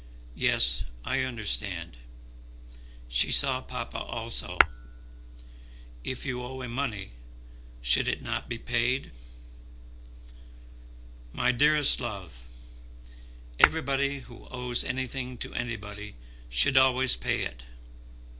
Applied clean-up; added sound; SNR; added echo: none; Tap / Hammer; 1 dB; none.